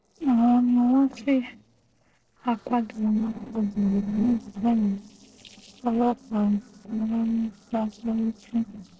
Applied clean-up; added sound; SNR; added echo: neural separator model SepFormer DNS4.